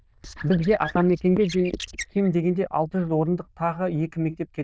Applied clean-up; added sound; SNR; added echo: neural diffusion model UNIVERSE++.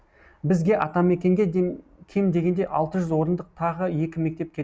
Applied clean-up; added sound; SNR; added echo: none; none; none; none.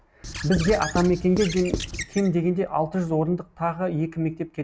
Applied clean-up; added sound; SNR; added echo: none; Squeak / Writing; 8 dB; none.